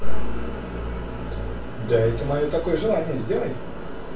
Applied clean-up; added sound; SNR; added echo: none; none; none; reverberation time 0.2 s.